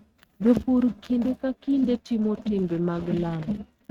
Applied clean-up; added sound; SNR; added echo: neural mask model RNNoise.